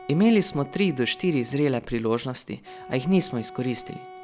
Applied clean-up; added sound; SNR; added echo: none; Wind instrument, woodwind instrument; 19 dB; none.